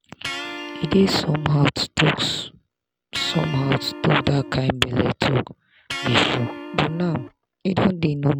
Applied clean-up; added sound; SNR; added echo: none; Electric guitar; 13 dB; none.